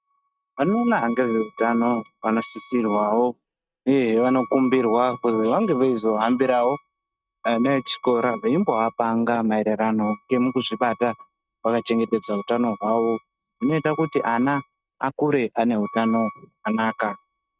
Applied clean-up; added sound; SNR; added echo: neural mask model RNNoise.